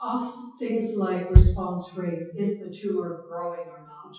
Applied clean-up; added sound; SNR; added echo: classical method WPE with log-MMSE.